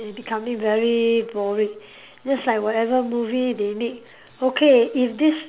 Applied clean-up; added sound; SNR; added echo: none; none; none; none.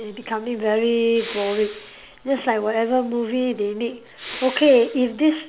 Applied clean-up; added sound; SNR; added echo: none; Respiratory sounds; 16 dB; none.